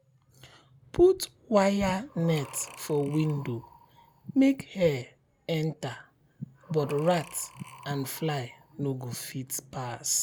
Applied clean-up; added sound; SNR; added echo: none; Breathing; 17 dB; none.